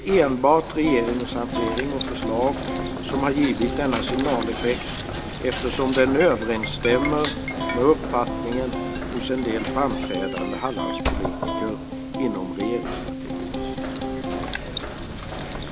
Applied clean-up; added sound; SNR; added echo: none; Knock + Electric guitar; 3 dB; none.